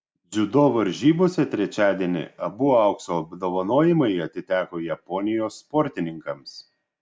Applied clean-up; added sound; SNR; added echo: none; none; none; none.